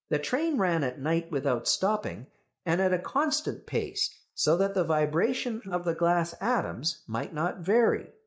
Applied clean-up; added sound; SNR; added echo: neural mask model Resemble Enhance denoiser.